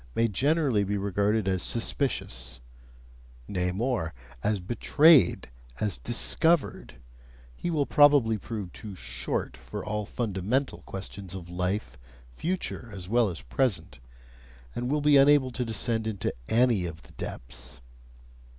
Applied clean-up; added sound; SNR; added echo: none; none; none; none.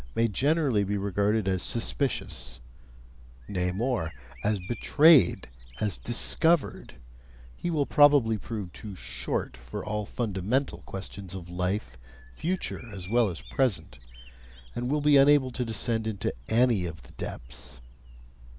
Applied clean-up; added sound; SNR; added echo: none; Bird vocalization, bird call, bird song; 17 dB; none.